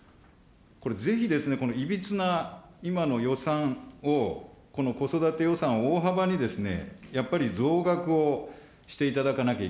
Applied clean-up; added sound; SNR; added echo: none; none; none; none.